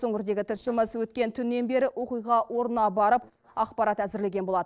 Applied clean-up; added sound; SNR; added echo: neural separator model SepFormer DNS4.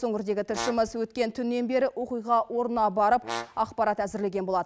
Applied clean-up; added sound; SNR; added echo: none; Brass instrument; 13 dB; none.